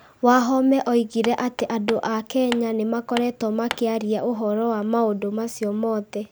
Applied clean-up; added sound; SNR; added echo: none; Hammer; 14 dB; none.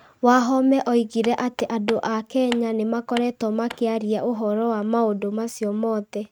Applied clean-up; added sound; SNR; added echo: neural mask model RNNoise.